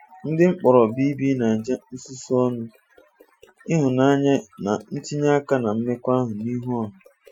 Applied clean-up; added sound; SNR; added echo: classical method Wiener filter.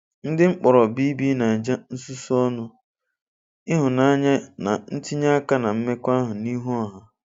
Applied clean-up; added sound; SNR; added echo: none; none; none; none.